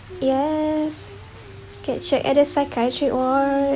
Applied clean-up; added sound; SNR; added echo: none; Rain; 17 dB; none.